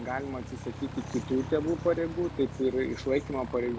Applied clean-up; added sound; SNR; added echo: none; Aircraft; 10 dB; none.